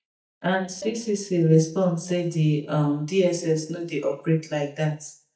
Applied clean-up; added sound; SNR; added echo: neural mask model DeepFilterNet 3.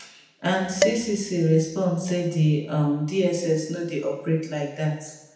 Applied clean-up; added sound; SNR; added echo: none; Dishes, pots, and pans; 7 dB; reverberation time 0.9 s.